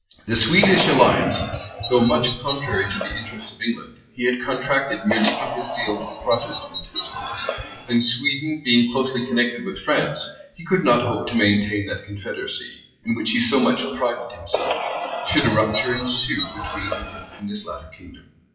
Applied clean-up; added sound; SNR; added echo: classical method WPE with log-MMSE.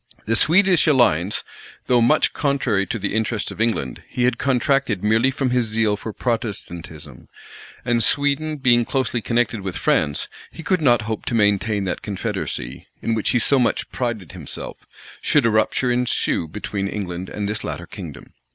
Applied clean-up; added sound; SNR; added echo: none; none; none; none.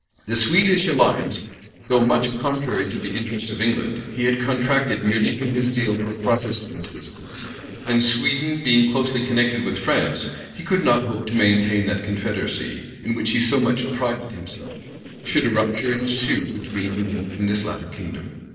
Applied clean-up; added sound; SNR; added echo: neural separator model SepFormer DNS4.